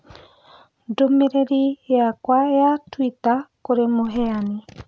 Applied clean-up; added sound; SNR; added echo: none; Bird; 15 dB; none.